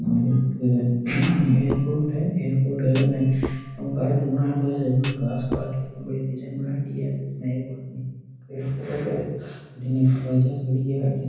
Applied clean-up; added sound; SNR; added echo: none; Thump, thud; 10 dB; reverberation time 1.1 s.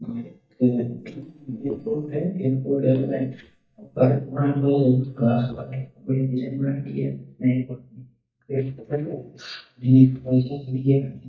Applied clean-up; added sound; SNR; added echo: neural mask model DeepFilterNet 3.